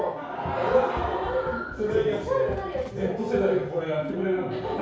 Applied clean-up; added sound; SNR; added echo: none; Run; 15 dB; reverberation time 0.6 s.